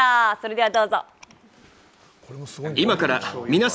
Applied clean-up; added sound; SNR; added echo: none; none; none; none.